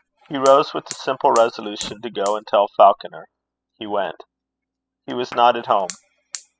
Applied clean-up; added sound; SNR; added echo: classical method spectral subtraction.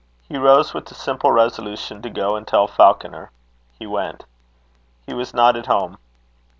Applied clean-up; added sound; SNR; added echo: none; none; none; none.